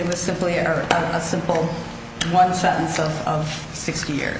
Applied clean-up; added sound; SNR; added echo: none; Wind instrument, woodwind instrument; 19 dB; none.